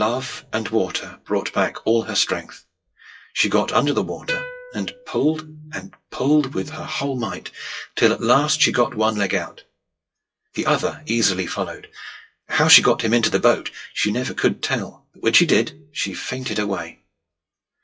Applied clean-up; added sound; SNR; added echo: classical method WPE with log-MMSE.